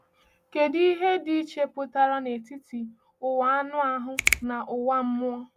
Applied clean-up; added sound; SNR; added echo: none; Finger snapping; 4 dB; none.